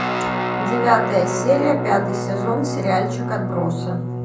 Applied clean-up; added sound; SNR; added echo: none; Guitar; 2 dB; reverberation time 0.6 s.